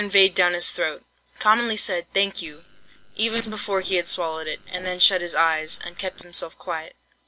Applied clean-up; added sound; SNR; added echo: neural separator model SepFormer DNS4.